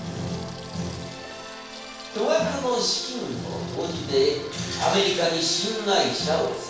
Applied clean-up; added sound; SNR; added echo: none; Sink (filling or washing) / Water tap, faucet; 19 dB; reverberation time 0.7 s.